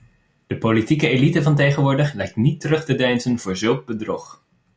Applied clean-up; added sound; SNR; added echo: none; none; none; none.